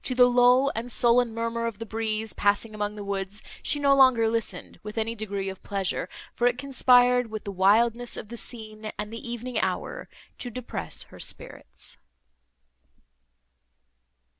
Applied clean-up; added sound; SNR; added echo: none; none; none; none.